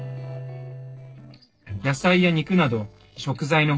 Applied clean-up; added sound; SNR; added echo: neural separator model SepFormer DNS4.